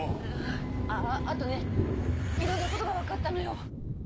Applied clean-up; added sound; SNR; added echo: none; Thunder; 4 dB; none.